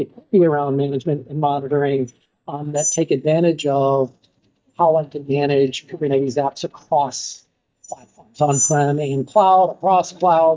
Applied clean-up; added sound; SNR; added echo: neural mask model DeepFilterNet 3.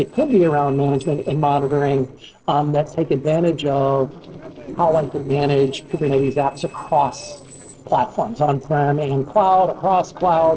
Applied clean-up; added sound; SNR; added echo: neural separator model SepFormer DNS4.